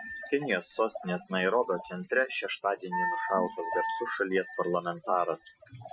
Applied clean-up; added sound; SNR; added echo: classical method Wiener filter.